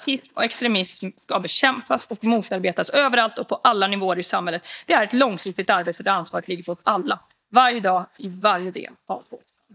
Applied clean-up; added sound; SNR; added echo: neural mask model DeepFilterNet 3.